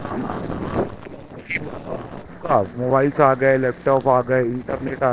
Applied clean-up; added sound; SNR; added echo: neural separator model SepFormer DNS4.